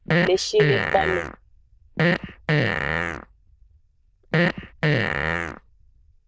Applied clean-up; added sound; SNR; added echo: neural diffusion model UNIVERSE++.